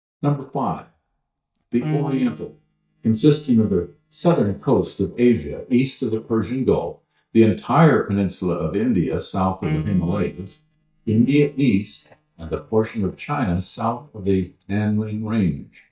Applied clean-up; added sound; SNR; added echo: neural mask model DeepFilterNet 3.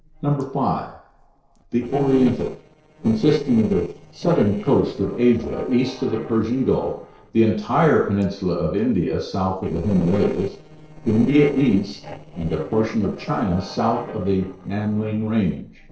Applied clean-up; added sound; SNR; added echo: neural separator model SepFormer DNS4.